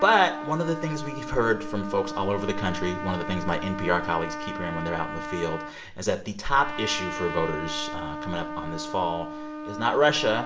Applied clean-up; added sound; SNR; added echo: none; Trumpet; 8 dB; reverberation time 0.5 s.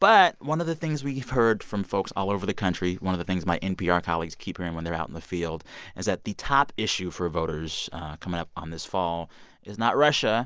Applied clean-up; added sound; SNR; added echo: none; none; none; none.